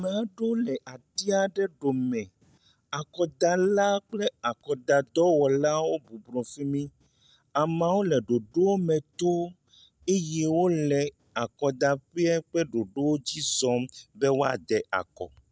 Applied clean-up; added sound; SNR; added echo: none; none; none; none.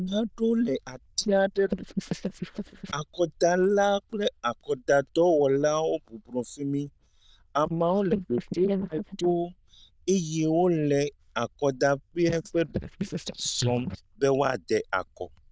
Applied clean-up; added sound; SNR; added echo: neural diffusion model UNIVERSE++.